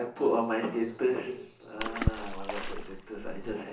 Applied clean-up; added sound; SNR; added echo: none; Water / Splash, splatter; 2 dB; reverberation time 0.8 s.